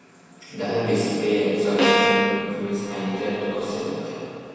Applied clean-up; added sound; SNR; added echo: none; Bowed string instrument; 0 dB; reverberation time 2.1 s.